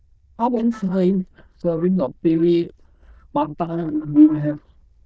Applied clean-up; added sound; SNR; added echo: neural diffusion model UNIVERSE++.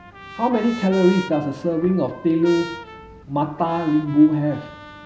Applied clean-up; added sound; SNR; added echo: none; Trumpet; 16 dB; none.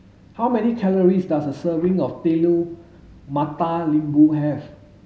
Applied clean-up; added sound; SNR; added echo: none; none; none; none.